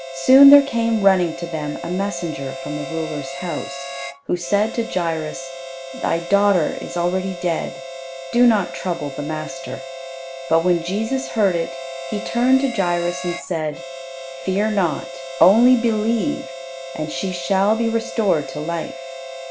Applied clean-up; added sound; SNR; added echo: none; Harmonica; 11 dB; none.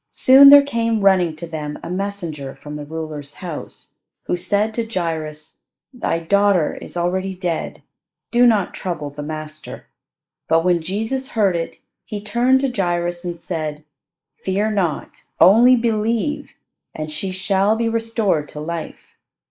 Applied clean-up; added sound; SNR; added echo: neural mask model Resemble Enhance denoiser.